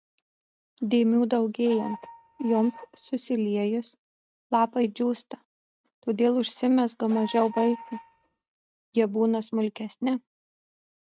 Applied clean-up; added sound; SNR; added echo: neural mask model RNNoise.